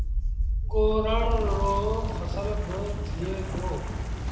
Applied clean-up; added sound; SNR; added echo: none; Wind; -3 dB; reverberation time 0.9 s.